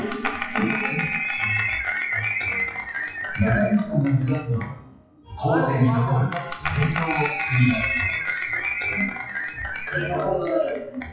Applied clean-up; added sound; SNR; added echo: classical method WPE with log-MMSE.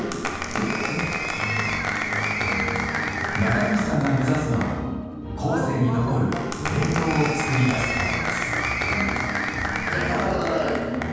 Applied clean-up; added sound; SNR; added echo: none; Applause; 3 dB; reverberation time 1.2 s.